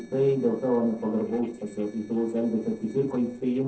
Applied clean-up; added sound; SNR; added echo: neural separator model SepFormer DNS4.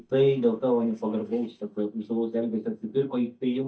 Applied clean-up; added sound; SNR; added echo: neural mask model DeepFilterNet 3.